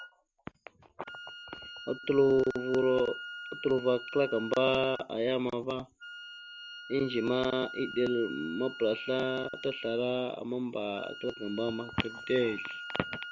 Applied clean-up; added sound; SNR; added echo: none; Wind instrument, woodwind instrument; 13 dB; none.